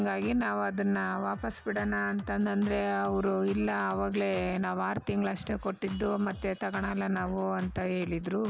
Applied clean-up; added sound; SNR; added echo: none; Drum kit; 17 dB; none.